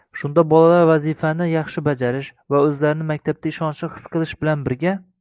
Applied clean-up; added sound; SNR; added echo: neural mask model Resemble Enhance denoiser.